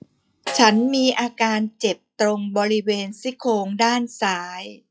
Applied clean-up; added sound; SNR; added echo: classical method log-MMSE.